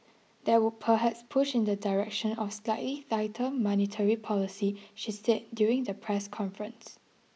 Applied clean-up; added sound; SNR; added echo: none; none; none; none.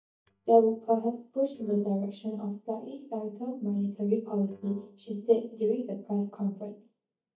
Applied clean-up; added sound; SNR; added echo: neural mask model DeepFilterNet 3.